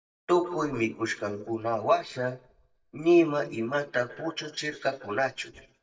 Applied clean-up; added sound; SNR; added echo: neural mask model DeepFilterNet 3.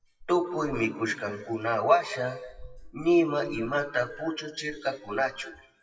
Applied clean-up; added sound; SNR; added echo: classical method WPE with log-MMSE.